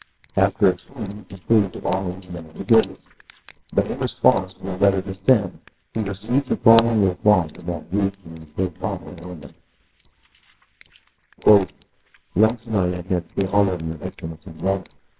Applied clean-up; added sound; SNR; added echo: neural separator model SepFormer WHAMR!.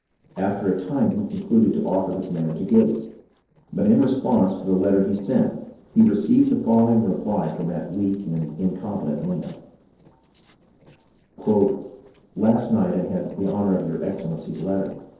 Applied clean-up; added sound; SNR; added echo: neural separator model SepFormer DNS4.